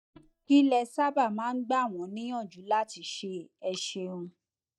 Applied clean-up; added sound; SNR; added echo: neural mask model DeepFilterNet 3.